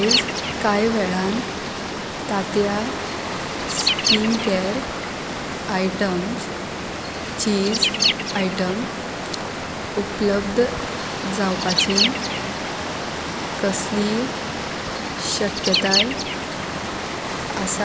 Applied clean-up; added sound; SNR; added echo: none; Bird + Water; 0 dB; none.